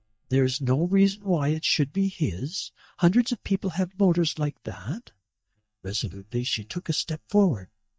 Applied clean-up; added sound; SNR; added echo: neural mask model DeepFilterNet 3.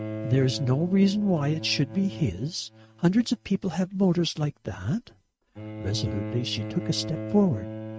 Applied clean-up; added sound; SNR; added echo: neural mask model RNNoise.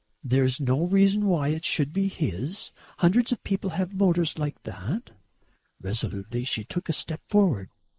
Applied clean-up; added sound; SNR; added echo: neural mask model Resemble Enhance denoiser.